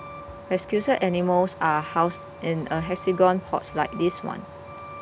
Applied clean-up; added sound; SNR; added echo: none; Truck; 15 dB; none.